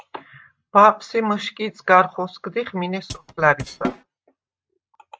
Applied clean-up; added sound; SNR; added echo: neural mask model RNNoise.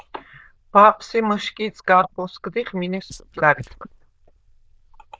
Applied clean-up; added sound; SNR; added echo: neural diffusion model UNIVERSE++.